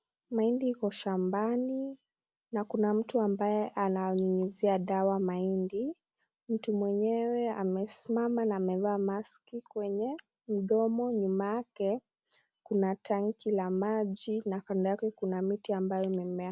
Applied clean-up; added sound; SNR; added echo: none; none; none; none.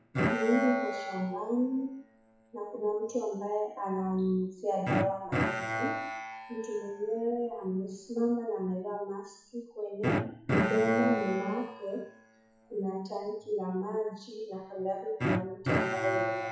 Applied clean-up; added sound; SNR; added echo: classical method WPE with log-MMSE.